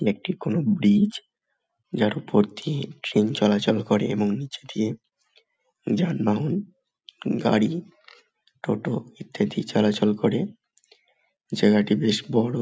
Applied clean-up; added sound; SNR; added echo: none; none; none; none.